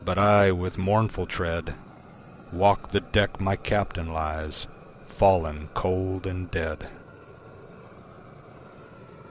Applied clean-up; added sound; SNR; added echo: none; Fire; 20 dB; none.